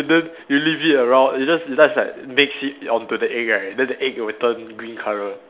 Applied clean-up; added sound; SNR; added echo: none; none; none; none.